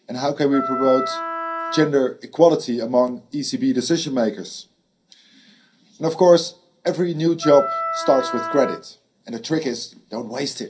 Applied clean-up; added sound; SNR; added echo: none; Wind instrument, woodwind instrument; 6 dB; reverberation time 0.3 s.